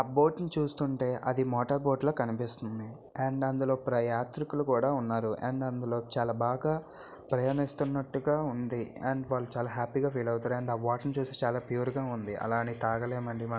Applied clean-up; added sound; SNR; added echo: none; none; none; none.